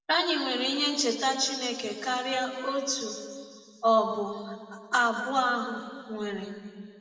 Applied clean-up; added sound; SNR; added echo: none; none; none; reverberation time 2.0 s.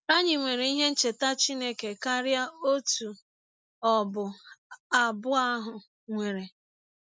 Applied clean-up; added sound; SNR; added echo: none; none; none; none.